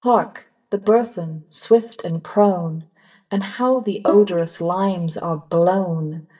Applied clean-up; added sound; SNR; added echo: neural mask model DeepFilterNet 3.